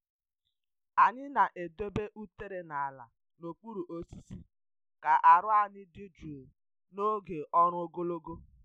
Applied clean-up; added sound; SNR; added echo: none; none; none; none.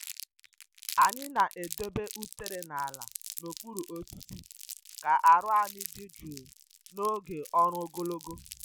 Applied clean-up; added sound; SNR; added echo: none; Crumpling, crinkling; 14 dB; none.